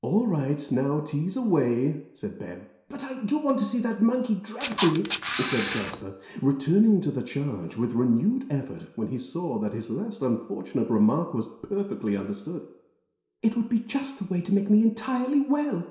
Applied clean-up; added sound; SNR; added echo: none; Camera; 1 dB; reverberation time 0.7 s.